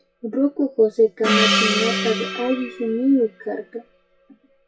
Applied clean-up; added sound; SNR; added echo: classical method WPE with log-MMSE.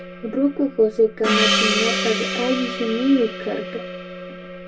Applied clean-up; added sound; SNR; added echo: none; Gong; 2 dB; reverberation time 0.2 s.